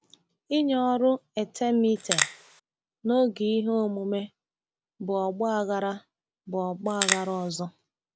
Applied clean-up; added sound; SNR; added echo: none; Crackle; 1 dB; none.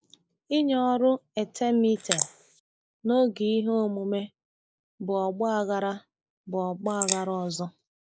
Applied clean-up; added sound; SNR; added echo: neural mask model Resemble Enhance denoiser.